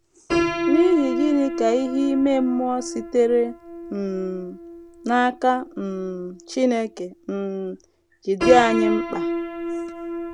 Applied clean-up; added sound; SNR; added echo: none; Piano; 5 dB; none.